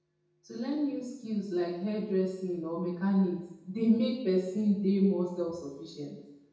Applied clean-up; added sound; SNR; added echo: none; none; none; reverberation time 0.8 s.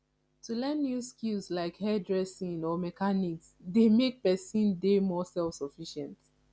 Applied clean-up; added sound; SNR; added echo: none; none; none; none.